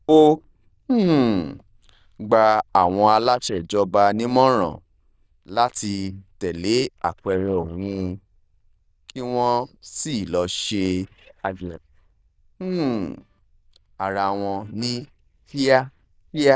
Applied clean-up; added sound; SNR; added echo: neural diffusion model UNIVERSE++.